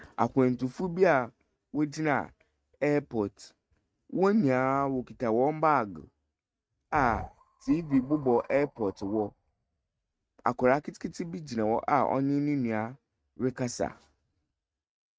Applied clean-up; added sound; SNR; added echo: neural mask model RNNoise.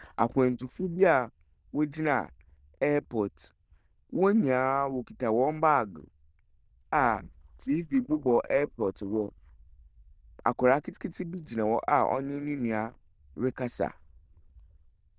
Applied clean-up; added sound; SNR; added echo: neural diffusion model UNIVERSE++.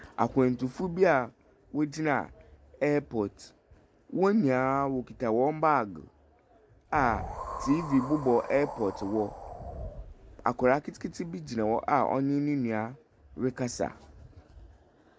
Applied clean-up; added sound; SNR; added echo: none; Wind; 10 dB; none.